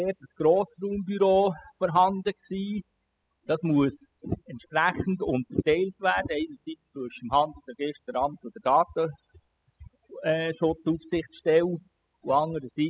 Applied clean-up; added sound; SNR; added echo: classical method spectral subtraction.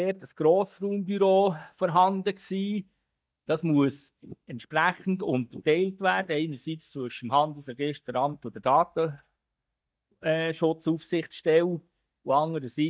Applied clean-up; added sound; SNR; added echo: neural mask model DeepFilterNet 3.